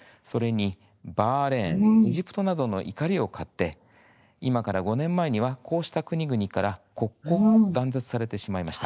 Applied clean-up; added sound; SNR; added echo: neural mask model Resemble Enhance denoiser.